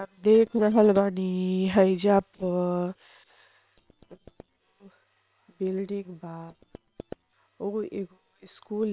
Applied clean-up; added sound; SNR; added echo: neural separator model SepFormer WHAM!.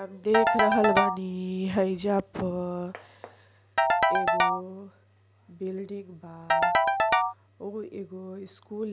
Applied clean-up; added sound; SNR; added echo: none; Ringtone / Keyboard (musical); -5 dB; none.